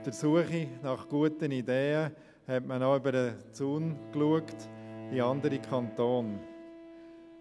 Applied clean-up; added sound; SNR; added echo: none; Wind instrument, woodwind instrument + Bowed string instrument; 16 dB; none.